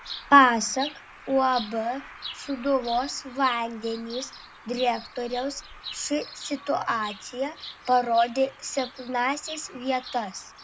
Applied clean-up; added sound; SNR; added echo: none; Bird vocalization, bird call, bird song; 15 dB; none.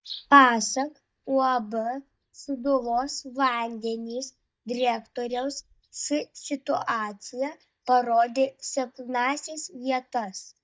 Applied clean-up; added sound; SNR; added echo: neural mask model DeepFilterNet 3.